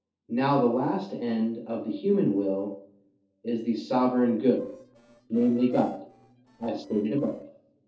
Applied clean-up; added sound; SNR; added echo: neural separator model SepFormer DNS4.